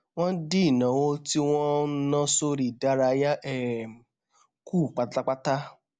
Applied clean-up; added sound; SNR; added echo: none; none; none; none.